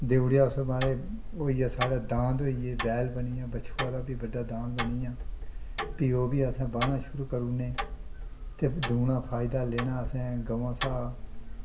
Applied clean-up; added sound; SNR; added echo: none; Tick-tock; 5 dB; reverberation time 1.1 s.